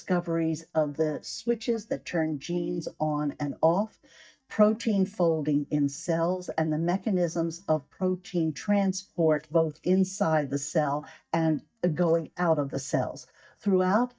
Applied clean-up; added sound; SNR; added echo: neural mask model DeepFilterNet 3.